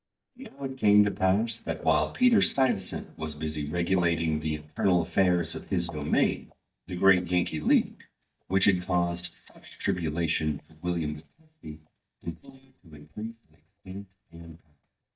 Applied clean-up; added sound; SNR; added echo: neural mask model DeepFilterNet 3.